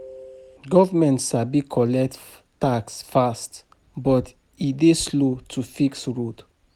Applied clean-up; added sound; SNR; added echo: none; none; none; none.